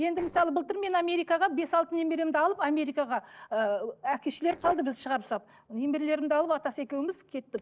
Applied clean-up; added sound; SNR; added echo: neural separator model SepFormer DNS4.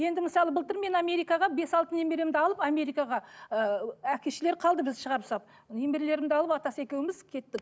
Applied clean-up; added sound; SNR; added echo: none; none; none; none.